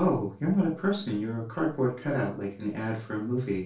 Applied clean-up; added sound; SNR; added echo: none; none; none; reverberation time 0.3 s.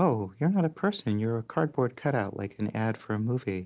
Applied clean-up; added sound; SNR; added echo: none; none; none; none.